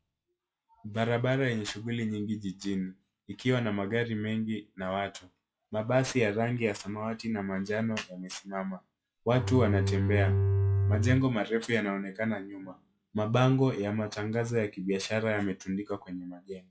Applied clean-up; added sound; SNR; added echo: classical method log-MMSE.